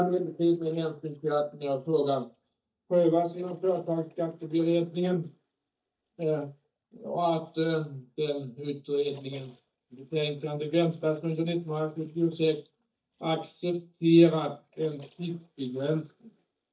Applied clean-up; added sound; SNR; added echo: neural mask model DeepFilterNet 3.